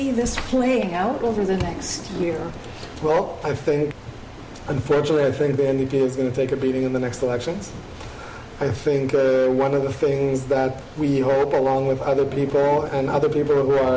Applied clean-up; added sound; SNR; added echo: none; Thunder; 20 dB; none.